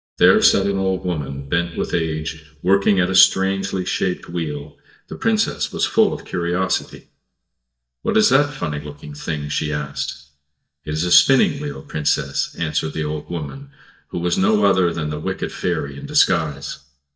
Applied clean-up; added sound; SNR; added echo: neural mask model DeepFilterNet 3.